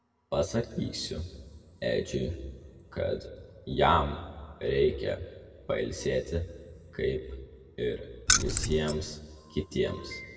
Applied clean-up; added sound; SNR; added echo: none; Keys jangling; -3 dB; reverberation time 1.7 s.